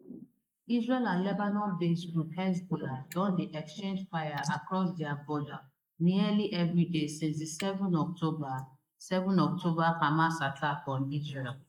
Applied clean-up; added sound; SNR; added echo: neural mask model Resemble Enhance denoiser.